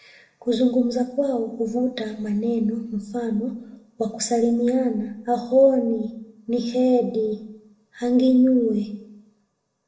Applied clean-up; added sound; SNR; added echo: none; none; none; reverberation time 0.7 s.